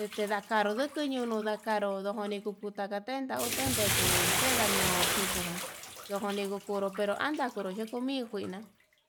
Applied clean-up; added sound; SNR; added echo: none; Bathtub (filling or washing); 1 dB; none.